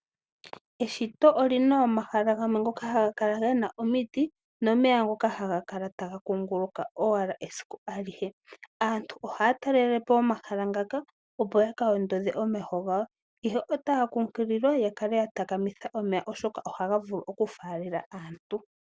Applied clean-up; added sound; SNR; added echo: none; none; none; none.